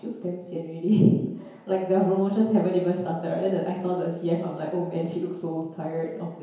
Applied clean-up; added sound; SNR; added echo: none; none; none; reverberation time 1.0 s.